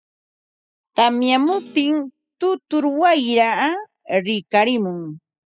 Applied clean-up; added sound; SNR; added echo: classical method spectral subtraction.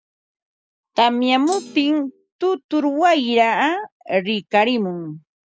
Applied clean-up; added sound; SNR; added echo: none; Thump, thud; 17 dB; none.